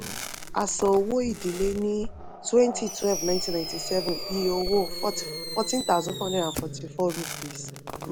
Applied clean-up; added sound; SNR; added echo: none; Fireworks + Growling; 7 dB; none.